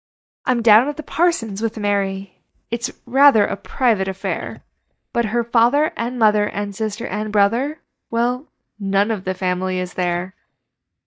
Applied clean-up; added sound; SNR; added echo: neural mask model DeepFilterNet 3.